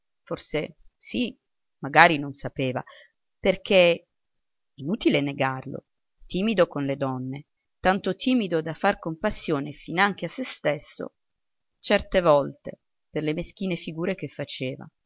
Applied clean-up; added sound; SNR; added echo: none; none; none; none.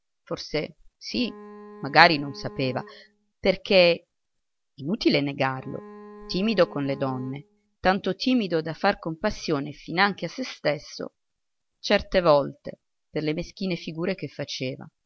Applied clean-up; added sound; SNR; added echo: none; Bowed string instrument; 18 dB; none.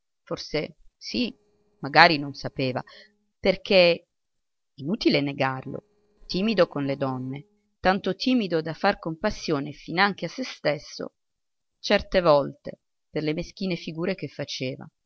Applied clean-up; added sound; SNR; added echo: neural separator model SepFormer DNS4.